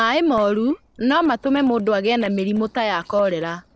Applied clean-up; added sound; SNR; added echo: neural separator model SepFormer DNS4.